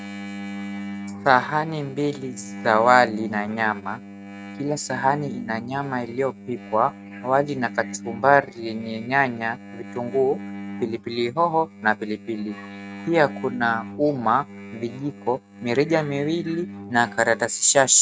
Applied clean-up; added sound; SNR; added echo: neural mask model RNNoise.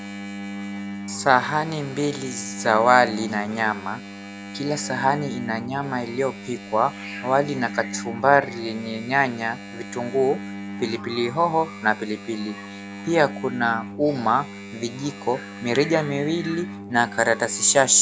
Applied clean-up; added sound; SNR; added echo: none; Engine; 12 dB; none.